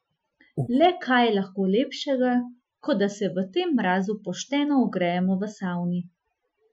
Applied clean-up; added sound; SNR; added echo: classical method Wiener filter.